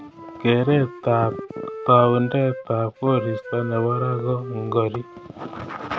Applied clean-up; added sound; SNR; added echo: none; Wind instrument, woodwind instrument; 13 dB; none.